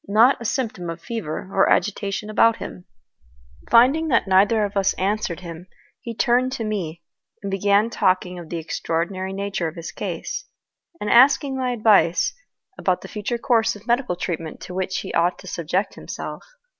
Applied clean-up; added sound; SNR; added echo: none; none; none; none.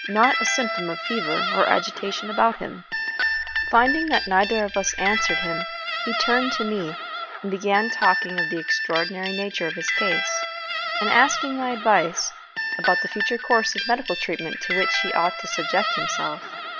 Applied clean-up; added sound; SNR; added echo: none; Guitar; 2 dB; none.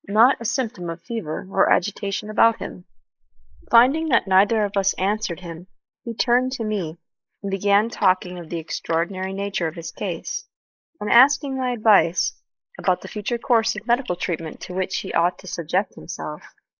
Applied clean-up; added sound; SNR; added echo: neural mask model Resemble Enhance denoiser.